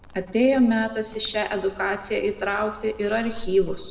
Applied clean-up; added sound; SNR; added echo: none; Dog; 14 dB; reverberation time 1.1 s.